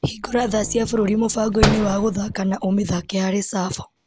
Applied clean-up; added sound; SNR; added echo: none; Slam; 6 dB; none.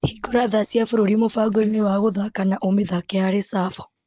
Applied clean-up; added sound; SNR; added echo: neural mask model DeepFilterNet 3.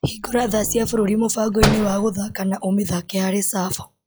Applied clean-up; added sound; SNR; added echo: classical method log-MMSE.